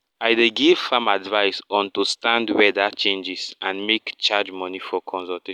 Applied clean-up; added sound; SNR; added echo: none; none; none; none.